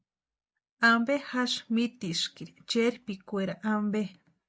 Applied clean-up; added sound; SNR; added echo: none; none; none; none.